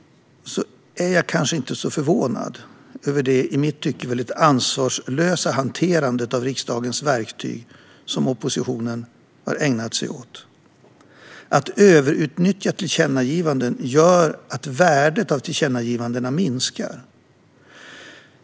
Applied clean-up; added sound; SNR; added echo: none; none; none; none.